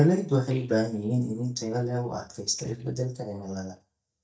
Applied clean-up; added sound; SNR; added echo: neural mask model DeepFilterNet 3.